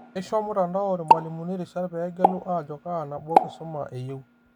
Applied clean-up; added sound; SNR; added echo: none; Explosion; -2 dB; none.